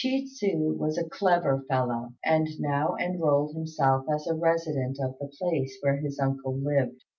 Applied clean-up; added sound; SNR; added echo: none; none; none; none.